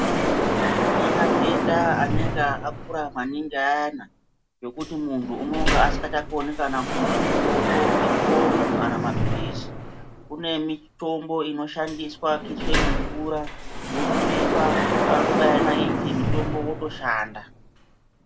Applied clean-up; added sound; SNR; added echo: none; Sliding door; -3 dB; none.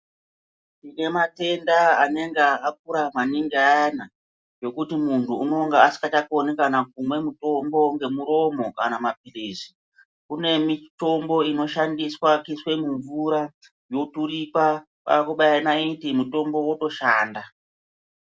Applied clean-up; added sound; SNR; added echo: none; none; none; none.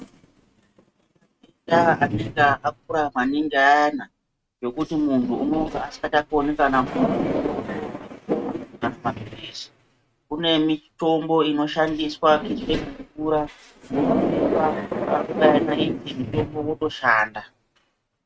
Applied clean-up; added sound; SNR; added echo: neural mask model RNNoise.